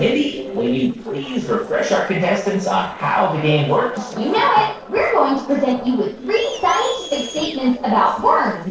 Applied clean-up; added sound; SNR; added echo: neural separator model SepFormer DNS4.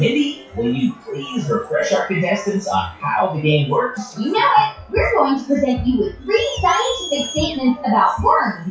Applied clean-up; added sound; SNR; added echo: classical method WPE with log-MMSE.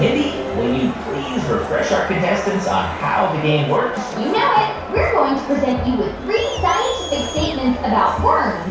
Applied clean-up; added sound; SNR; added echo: none; Crowd; 11 dB; reverberation time 0.6 s.